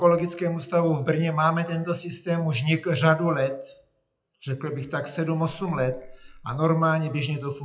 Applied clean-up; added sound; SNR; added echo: classical method WPE with log-MMSE.